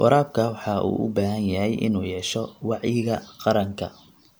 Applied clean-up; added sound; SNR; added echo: none; none; none; none.